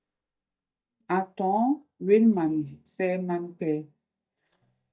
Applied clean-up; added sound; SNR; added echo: neural mask model DeepFilterNet 3.